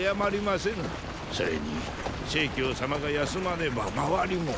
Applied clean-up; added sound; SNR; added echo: none; none; none; none.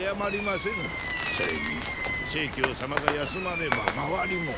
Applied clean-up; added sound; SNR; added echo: none; Fireworks; 1 dB; none.